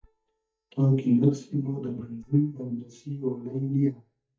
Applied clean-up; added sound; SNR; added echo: neural mask model DeepFilterNet 3.